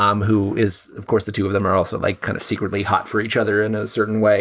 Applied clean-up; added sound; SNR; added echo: none; none; none; none.